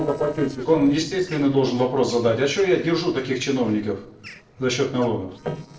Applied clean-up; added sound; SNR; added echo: neural separator model SepFormer DNS4.